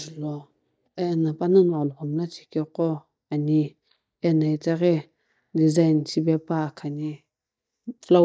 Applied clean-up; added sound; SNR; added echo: neural mask model DeepFilterNet 3.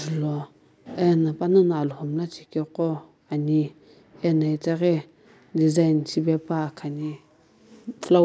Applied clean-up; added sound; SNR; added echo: none; none; none; none.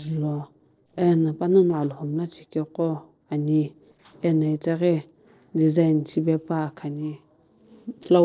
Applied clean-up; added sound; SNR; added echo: neural separator model SepFormer DNS4.